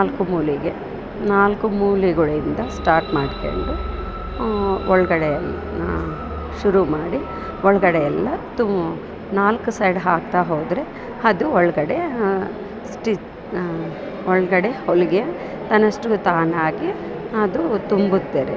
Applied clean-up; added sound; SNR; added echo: none; none; none; none.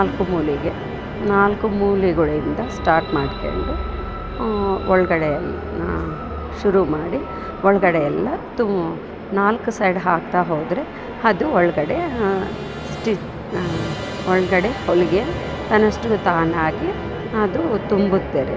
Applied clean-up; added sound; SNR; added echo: none; Musical instrument; 13 dB; none.